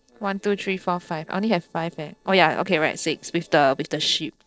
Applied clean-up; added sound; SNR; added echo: neural separator model SepFormer DNS4.